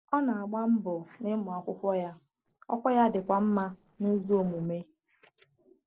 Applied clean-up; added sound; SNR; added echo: neural separator model SepFormer DNS4.